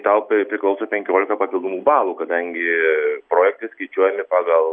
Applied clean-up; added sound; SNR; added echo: none; none; none; none.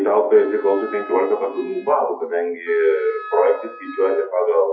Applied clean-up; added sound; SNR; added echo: classical method WPE with log-MMSE.